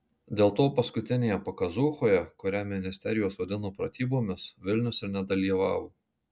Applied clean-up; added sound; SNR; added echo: none; none; none; none.